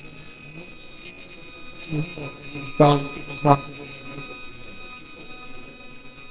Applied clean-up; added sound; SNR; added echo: neural separator model SepFormer WHAMR!.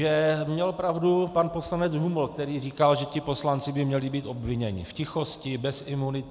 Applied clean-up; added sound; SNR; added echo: none; none; none; none.